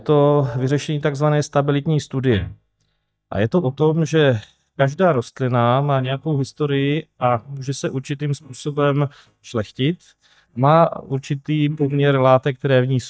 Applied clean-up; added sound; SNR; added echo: neural mask model DeepFilterNet 3.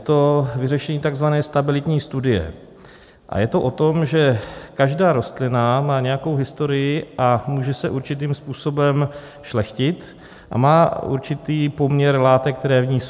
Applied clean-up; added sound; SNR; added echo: none; none; none; none.